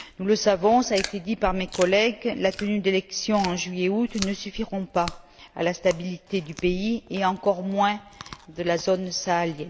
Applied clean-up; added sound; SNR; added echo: none; Chewing, mastication; 17 dB; none.